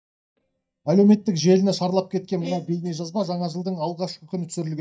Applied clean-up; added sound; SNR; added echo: neural mask model DeepFilterNet 3.